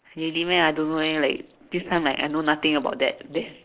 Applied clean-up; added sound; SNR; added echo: neural separator model SepFormer DNS4.